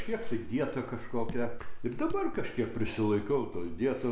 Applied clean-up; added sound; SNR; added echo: none; Raindrop / Drip; 20 dB; none.